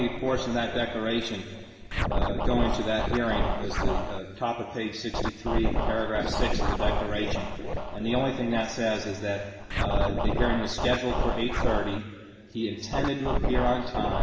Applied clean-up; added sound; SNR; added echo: none; Scratching (performance technique); -1 dB; reverberation time 2.8 s.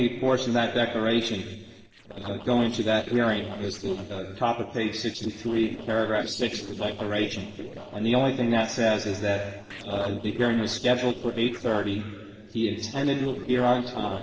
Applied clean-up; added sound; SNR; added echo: neural separator model SepFormer DNS4.